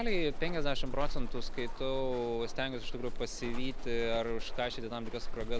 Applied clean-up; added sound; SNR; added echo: none; Walk, footsteps; -3 dB; none.